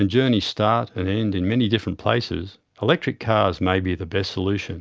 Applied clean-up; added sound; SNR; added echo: none; none; none; none.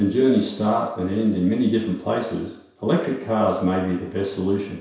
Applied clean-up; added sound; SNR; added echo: none; none; none; reverberation time 0.7 s.